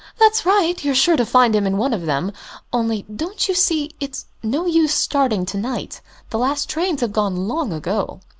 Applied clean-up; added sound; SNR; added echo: none; none; none; none.